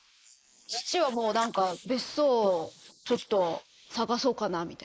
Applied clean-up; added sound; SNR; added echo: neural mask model Resemble Enhance denoiser.